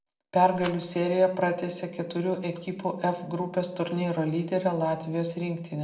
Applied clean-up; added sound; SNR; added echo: none; Rattle; 15 dB; reverberation time 0.8 s.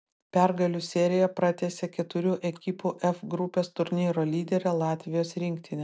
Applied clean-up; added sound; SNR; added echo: none; none; none; none.